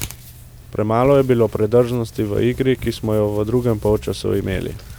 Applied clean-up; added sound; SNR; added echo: none; Tearing; 16 dB; none.